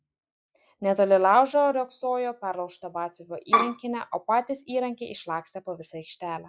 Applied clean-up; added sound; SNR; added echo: classical method log-MMSE.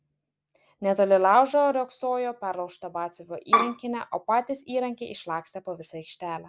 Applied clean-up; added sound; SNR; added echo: none; Bowed string instrument; -4 dB; none.